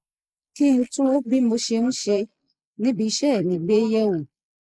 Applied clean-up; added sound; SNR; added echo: neural mask model Resemble Enhance denoiser.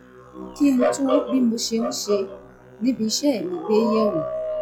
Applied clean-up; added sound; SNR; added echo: classical method log-MMSE.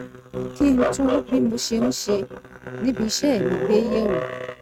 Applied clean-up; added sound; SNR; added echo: neural mask model RNNoise.